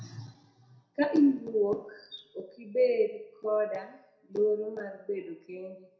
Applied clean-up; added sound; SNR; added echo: none; none; none; reverberation time 0.6 s.